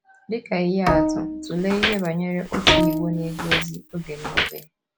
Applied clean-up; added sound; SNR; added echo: none; Walk, footsteps + Bowed string instrument; -3 dB; none.